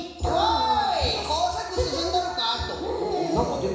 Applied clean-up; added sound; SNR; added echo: none; none; none; reverberation time 1.0 s.